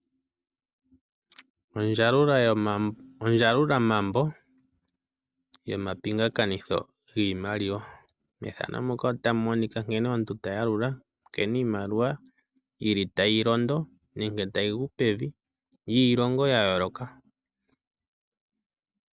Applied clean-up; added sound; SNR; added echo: none; none; none; none.